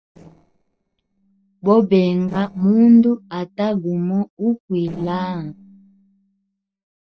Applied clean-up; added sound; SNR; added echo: neural separator model SepFormer DNS4.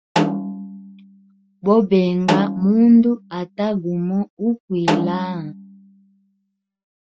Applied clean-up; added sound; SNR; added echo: none; Snare drum; 6 dB; none.